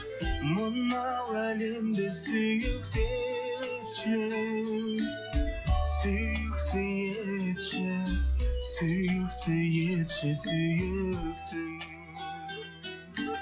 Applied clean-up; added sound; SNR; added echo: classical method log-MMSE.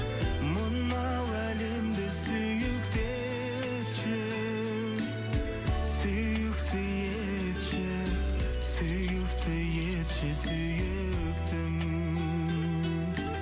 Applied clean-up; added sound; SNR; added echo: none; Keys jangling; 15 dB; none.